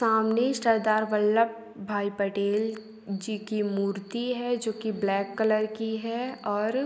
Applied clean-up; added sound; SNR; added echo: none; none; none; none.